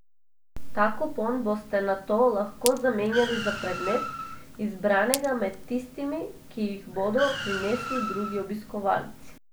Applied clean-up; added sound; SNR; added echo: none; Car + Glass; 8 dB; none.